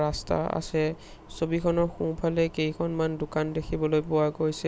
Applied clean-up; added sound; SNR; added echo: none; none; none; none.